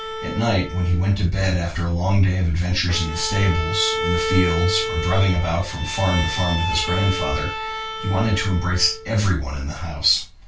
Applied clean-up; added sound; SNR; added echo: none; Bowed string instrument; 8 dB; reverberation time 0.2 s.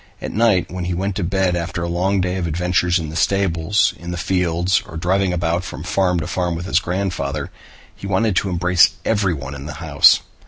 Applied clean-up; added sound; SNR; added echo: none; none; none; none.